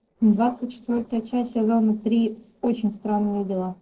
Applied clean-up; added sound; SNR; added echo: neural separator model SepFormer DNS4.